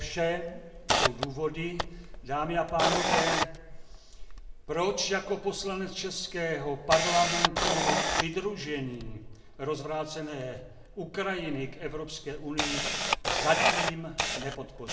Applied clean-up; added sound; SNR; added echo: none; Camera; 0 dB; reverberation time 0.7 s.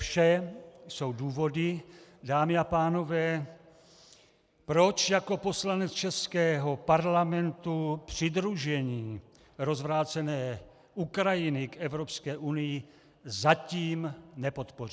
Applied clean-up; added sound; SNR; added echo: none; none; none; none.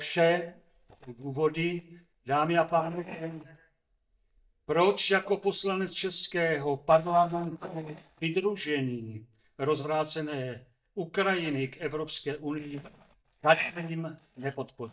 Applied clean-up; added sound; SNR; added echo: neural mask model DeepFilterNet 3.